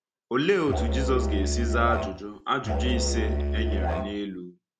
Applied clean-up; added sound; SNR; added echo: none; Musical instrument; -2 dB; none.